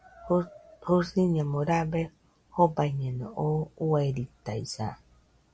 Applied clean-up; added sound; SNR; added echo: none; none; none; none.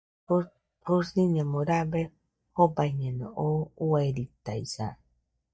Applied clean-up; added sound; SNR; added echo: neural mask model DeepFilterNet 3.